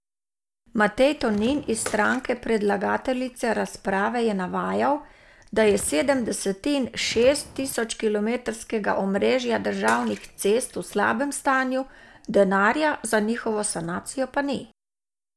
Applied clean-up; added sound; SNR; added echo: none; Walk, footsteps + Bathtub (filling or washing) / Water / Splash, splatter; 19 dB; none.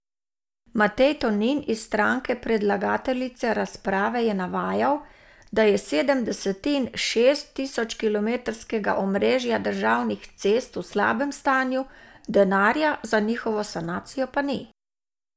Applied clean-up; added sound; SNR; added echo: none; none; none; none.